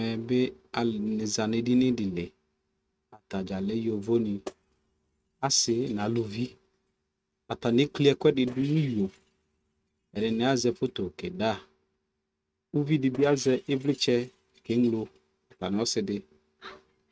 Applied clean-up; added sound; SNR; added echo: neural mask model RNNoise.